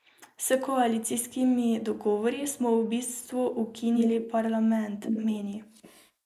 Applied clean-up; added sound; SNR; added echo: neural mask model Resemble Enhance denoiser.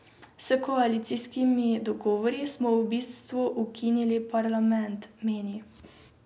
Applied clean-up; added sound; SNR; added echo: none; none; none; none.